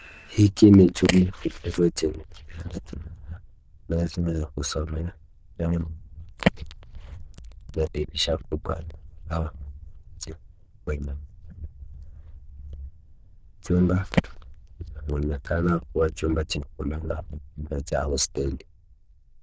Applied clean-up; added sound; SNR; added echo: neural diffusion model UNIVERSE++.